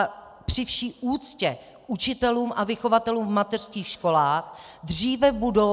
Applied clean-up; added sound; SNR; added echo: none; none; none; none.